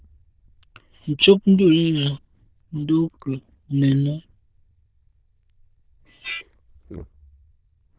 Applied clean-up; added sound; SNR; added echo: neural diffusion model UNIVERSE++.